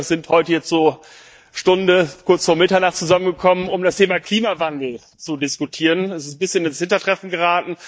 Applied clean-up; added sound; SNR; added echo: neural mask model DeepFilterNet 3.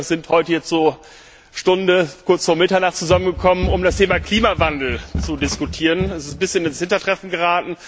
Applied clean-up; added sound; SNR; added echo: none; Run; 8 dB; none.